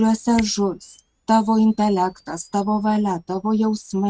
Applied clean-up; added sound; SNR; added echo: neural mask model RNNoise.